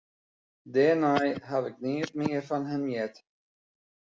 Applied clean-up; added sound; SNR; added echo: none; none; none; none.